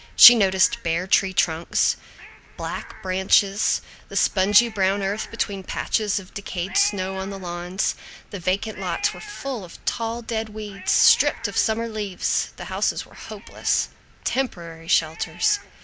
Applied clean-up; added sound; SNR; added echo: none; Cat; 19 dB; none.